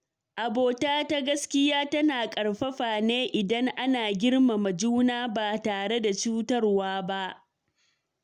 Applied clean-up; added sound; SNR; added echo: none; none; none; none.